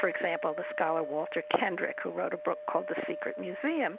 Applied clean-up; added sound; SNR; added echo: none; Wind instrument, woodwind instrument; 9 dB; none.